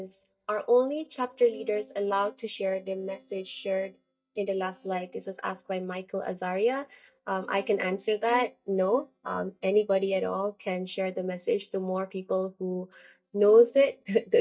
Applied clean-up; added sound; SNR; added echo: neural mask model DeepFilterNet 3.